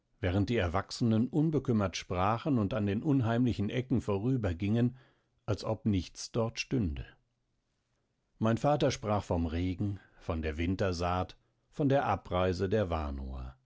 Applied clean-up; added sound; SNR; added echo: none; none; none; none.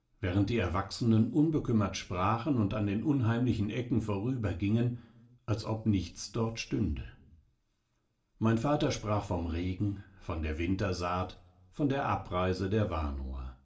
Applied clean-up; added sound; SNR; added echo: none; none; none; reverberation time 0.4 s.